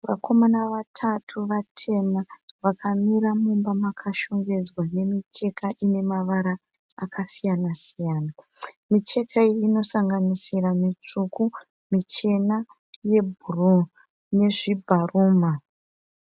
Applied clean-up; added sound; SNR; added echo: none; none; none; none.